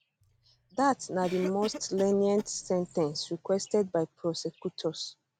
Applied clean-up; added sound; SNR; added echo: none; Cough; 16 dB; none.